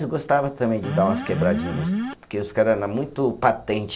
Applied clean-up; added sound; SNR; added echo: none; Alarm; 2 dB; none.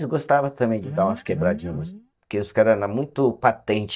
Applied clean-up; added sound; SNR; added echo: neural mask model DeepFilterNet 3.